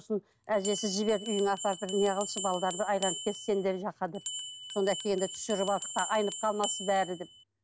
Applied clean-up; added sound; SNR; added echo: none; Bell; 8 dB; none.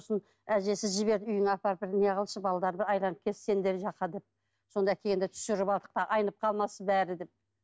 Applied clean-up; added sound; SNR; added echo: none; none; none; none.